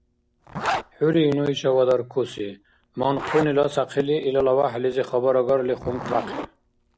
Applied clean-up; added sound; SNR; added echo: none; Zipper (clothing); 13 dB; none.